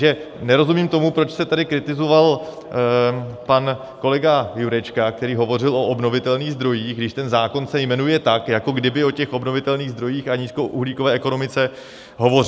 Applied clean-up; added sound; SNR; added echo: none; none; none; none.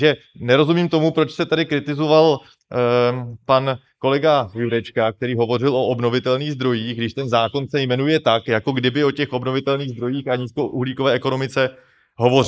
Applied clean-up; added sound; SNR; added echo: neural mask model Resemble Enhance denoiser.